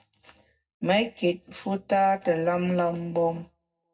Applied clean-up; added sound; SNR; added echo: none; none; none; reverberation time 0.3 s.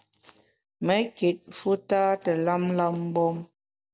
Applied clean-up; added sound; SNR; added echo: none; none; none; none.